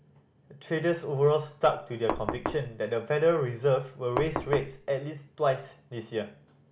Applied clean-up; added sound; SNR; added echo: none; Knock; 4 dB; none.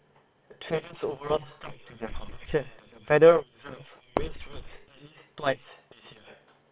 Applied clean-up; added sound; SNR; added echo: neural separator model SepFormer WHAM!.